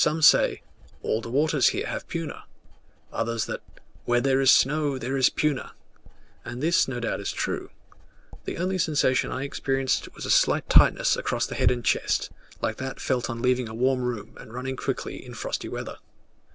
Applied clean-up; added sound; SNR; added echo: none; Writing; 18 dB; none.